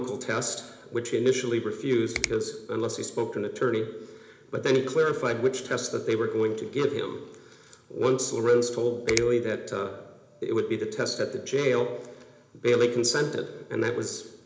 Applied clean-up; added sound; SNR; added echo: none; Finger snapping; 10 dB; reverberation time 0.8 s.